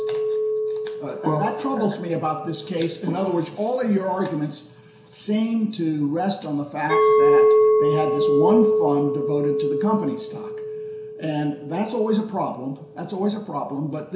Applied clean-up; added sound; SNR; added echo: none; Chink, clink; -1 dB; reverberation time 0.7 s.